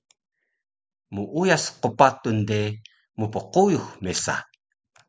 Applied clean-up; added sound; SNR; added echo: none; none; none; none.